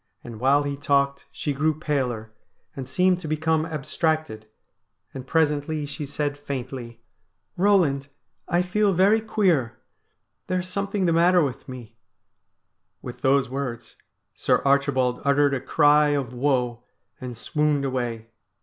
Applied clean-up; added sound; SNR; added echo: none; none; none; none.